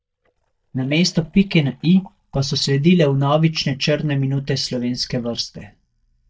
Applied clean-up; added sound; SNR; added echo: neural mask model DeepFilterNet 3.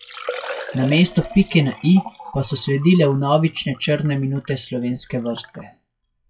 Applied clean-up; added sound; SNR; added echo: classical method WPE with log-MMSE.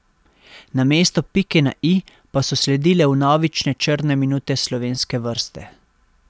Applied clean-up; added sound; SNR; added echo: none; none; none; none.